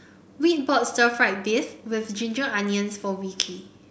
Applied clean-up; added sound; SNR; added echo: none; none; none; none.